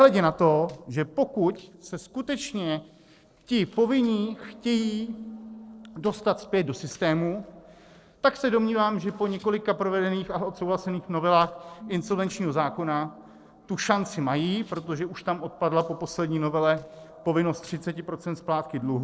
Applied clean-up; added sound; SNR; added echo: neural separator model SepFormer DNS4.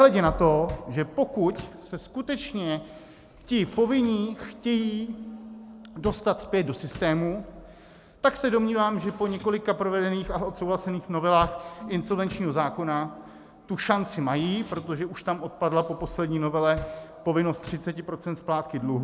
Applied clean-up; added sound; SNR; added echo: none; Keyboard (musical) + Door; 19 dB; none.